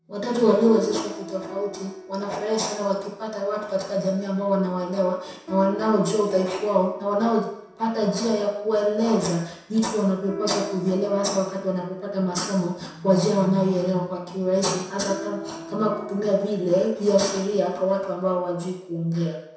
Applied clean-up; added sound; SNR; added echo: none; Piano; 18 dB; reverberation time 0.7 s.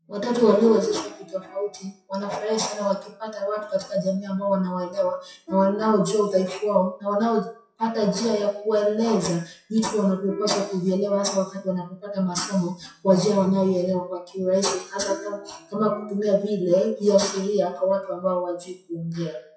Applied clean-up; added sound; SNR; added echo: classical method WPE with log-MMSE.